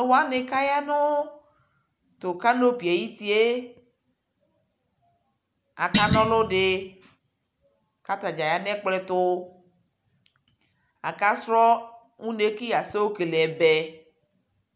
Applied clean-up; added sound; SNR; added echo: none; Thump, thud; 2 dB; none.